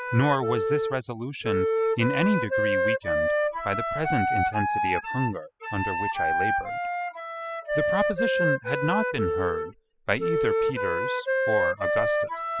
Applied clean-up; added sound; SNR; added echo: classical method spectral subtraction.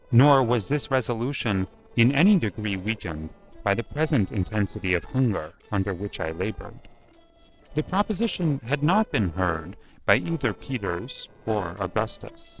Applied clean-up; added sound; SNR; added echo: neural separator model SepFormer DNS4.